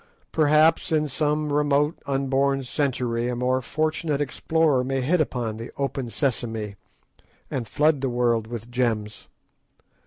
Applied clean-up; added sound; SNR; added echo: none; none; none; none.